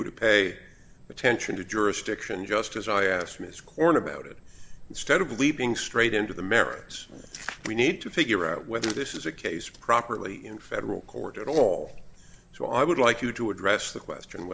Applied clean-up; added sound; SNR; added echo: none; none; none; none.